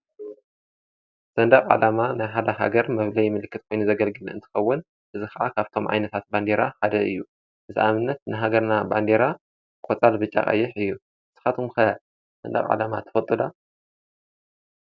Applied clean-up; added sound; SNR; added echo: none; none; none; none.